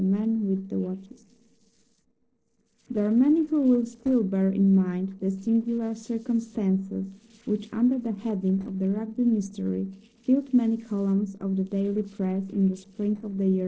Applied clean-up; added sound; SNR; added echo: neural separator model SepFormer DNS4.